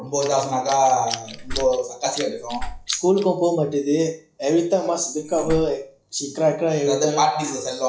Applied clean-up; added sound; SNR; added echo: classical method log-MMSE.